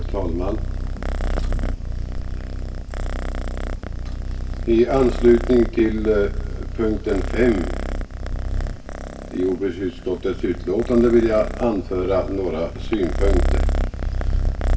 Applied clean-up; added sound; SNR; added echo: none; Purr; 1 dB; reverberation time 0.1 s.